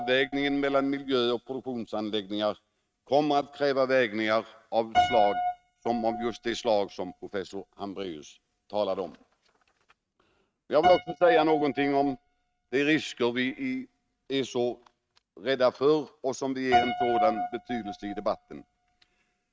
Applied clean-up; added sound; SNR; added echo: neural mask model RNNoise.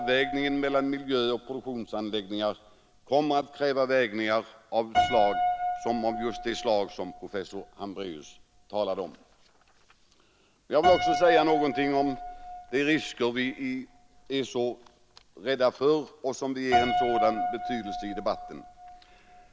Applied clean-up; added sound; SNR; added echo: none; Piano; 5 dB; none.